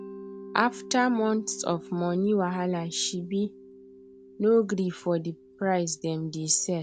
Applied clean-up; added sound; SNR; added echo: none; Mallet percussion; 18 dB; none.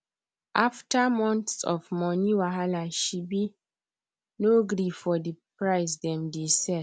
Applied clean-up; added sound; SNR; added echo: none; none; none; none.